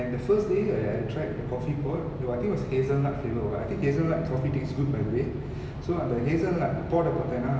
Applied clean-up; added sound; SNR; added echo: none; none; none; none.